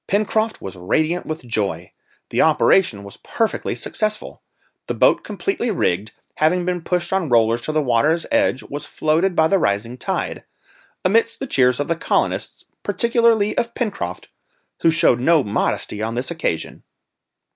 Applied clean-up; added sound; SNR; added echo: none; none; none; none.